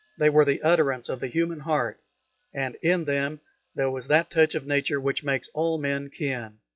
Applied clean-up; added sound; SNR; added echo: classical method log-MMSE.